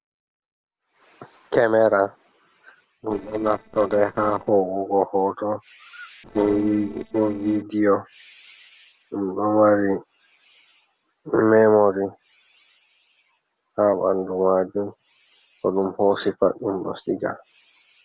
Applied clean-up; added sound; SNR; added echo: neural separator model SepFormer DNS4.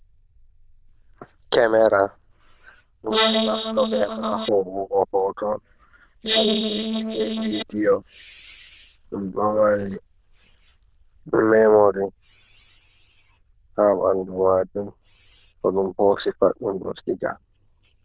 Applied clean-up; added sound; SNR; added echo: neural diffusion model UNIVERSE++.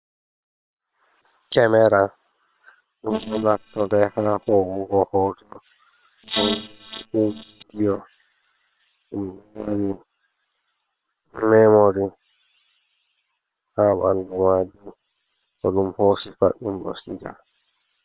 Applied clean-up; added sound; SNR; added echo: neural separator model SepFormer WHAM!.